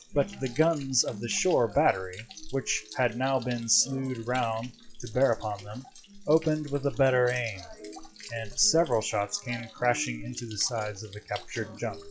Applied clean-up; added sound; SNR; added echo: classical method log-MMSE.